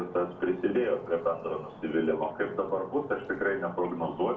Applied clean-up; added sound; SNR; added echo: none; Stream; 17 dB; reverberation time 0.3 s.